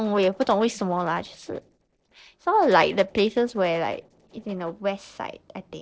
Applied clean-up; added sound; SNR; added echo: neural separator model SepFormer DNS4.